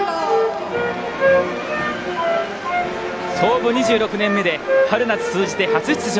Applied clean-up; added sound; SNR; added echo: none; Wind instrument, woodwind instrument; 2 dB; none.